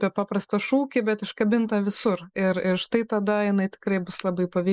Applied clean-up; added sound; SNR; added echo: neural mask model Resemble Enhance denoiser.